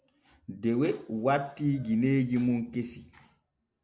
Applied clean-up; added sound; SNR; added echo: none; none; none; none.